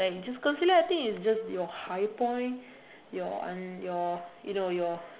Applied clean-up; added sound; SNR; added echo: none; none; none; none.